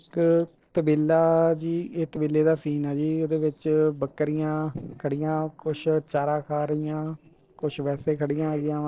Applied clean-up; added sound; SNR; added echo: neural separator model SepFormer DNS4.